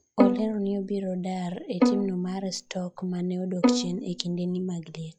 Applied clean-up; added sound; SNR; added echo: classical method log-MMSE.